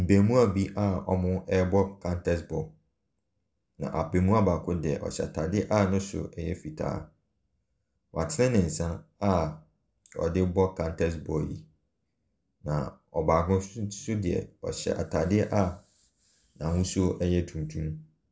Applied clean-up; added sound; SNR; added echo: none; none; none; none.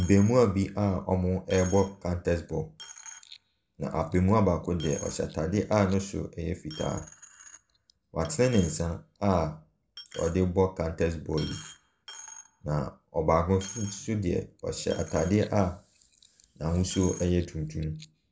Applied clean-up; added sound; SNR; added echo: none; Coin (dropping); 20 dB; none.